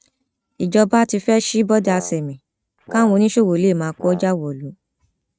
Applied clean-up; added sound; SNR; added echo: neural mask model RNNoise.